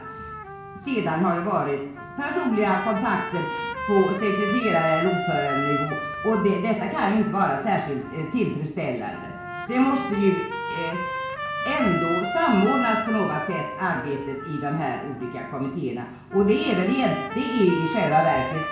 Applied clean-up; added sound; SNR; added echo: none; Trumpet; 7 dB; reverberation time 0.6 s.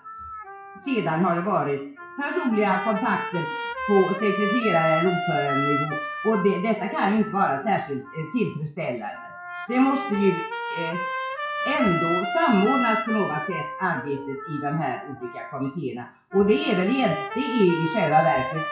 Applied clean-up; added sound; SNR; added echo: classical method WPE with log-MMSE.